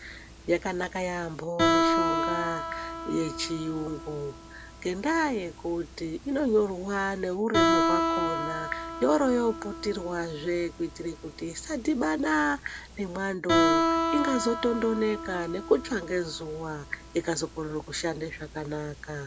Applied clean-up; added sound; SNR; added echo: none; Guitar; 2 dB; none.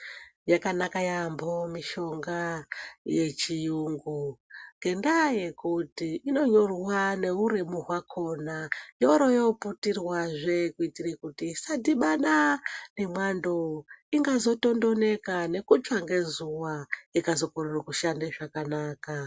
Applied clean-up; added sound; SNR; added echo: none; none; none; none.